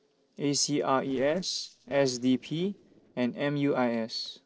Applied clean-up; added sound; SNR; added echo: neural separator model SepFormer DNS4.